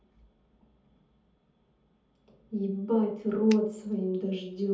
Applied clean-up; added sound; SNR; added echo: none; Finger snapping; 14 dB; reverberation time 0.6 s.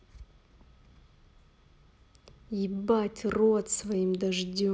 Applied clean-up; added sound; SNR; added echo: none; none; none; none.